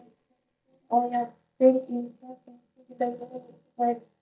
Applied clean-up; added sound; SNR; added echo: neural mask model DeepFilterNet 3.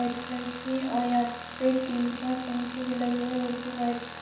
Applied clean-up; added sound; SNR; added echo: none; Tools; 10 dB; reverberation time 0.9 s.